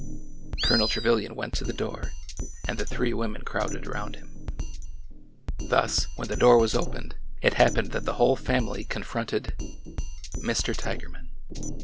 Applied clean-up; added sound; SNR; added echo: none; Drum kit + Animal; 2 dB; none.